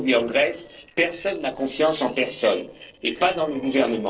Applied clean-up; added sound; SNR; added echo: neural separator model SepFormer DNS4.